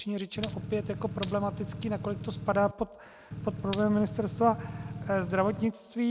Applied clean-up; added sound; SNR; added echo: none; Engine / Truck / Car + Glass; 7 dB; none.